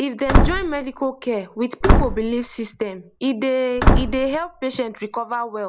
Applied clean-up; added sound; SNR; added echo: none; Slam / Wood; -4 dB; none.